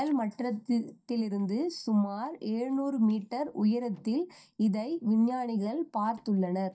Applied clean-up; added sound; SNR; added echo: neural mask model DeepFilterNet 3.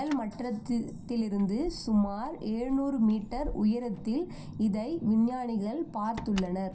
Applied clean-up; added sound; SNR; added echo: none; Keys jangling; 15 dB; reverberation time 0.3 s.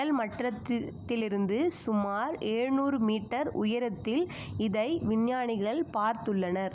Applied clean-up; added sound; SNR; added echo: none; none; none; none.